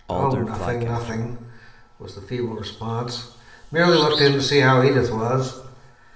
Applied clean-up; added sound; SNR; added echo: none; Bird vocalization, bird call, bird song; 12 dB; reverberation time 0.8 s.